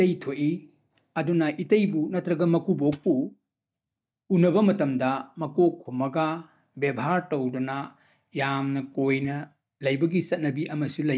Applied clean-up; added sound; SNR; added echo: neural mask model DeepFilterNet 3.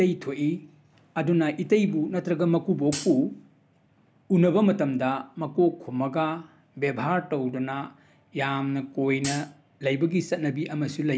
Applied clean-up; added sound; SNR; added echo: none; Hi-hat; 10 dB; none.